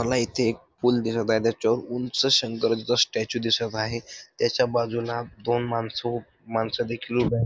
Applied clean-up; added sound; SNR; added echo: none; none; none; none.